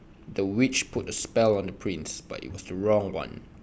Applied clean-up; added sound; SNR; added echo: none; Bowed string instrument; 18 dB; none.